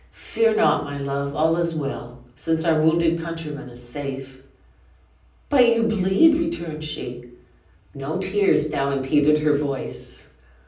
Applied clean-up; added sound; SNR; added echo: none; none; none; reverberation time 0.6 s.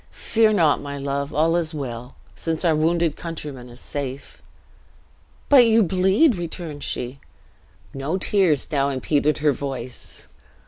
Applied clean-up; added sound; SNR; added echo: none; none; none; none.